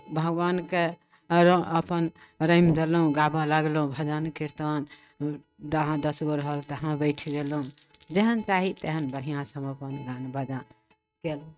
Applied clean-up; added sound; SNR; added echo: neural mask model RNNoise.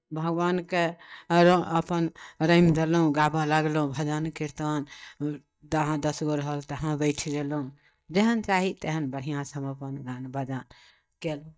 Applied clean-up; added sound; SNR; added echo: neural mask model DeepFilterNet 3.